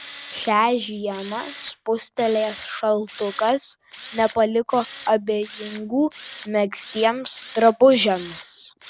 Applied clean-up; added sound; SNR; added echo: none; Tools; 19 dB; none.